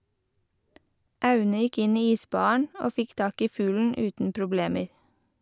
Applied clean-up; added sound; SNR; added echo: none; none; none; none.